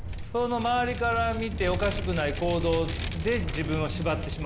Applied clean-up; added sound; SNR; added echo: none; Vehicle; 4 dB; none.